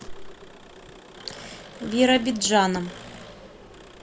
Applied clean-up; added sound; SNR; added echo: none; Engine + Knock; 16 dB; none.